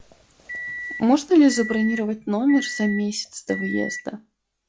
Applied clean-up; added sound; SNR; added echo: classical method log-MMSE.